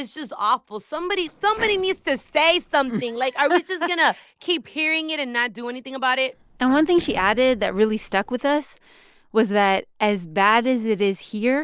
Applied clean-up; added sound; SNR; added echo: neural separator model SepFormer DNS4.